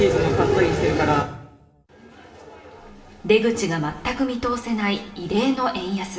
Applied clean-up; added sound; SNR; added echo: none; none; none; reverberation time 0.7 s.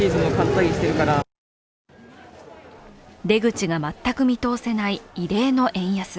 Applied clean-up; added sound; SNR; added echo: none; none; none; none.